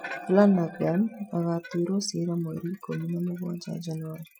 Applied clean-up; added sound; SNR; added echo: classical method Wiener filter.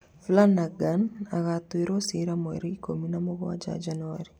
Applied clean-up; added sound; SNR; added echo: none; none; none; none.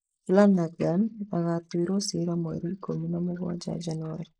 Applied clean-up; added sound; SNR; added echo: neural mask model Resemble Enhance denoiser.